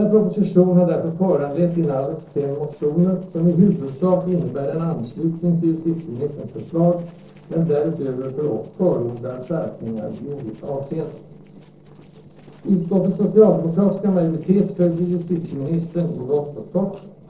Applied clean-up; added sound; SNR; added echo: neural separator model SepFormer DNS4.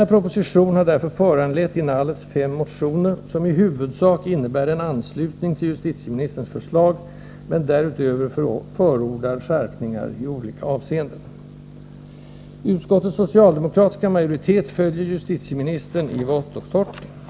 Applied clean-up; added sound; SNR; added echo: none; none; none; none.